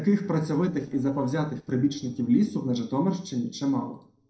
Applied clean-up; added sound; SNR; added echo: neural separator model SepFormer DNS4.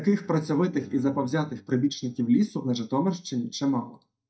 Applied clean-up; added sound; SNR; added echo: neural mask model DeepFilterNet 3.